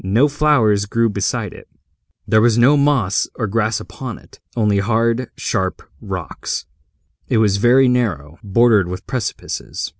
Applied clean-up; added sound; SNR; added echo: none; none; none; none.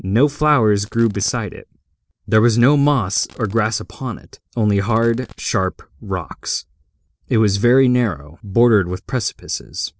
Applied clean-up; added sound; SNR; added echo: neural separator model SepFormer DNS4.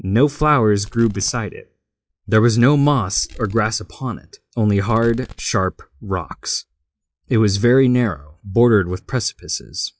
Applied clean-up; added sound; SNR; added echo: classical method log-MMSE.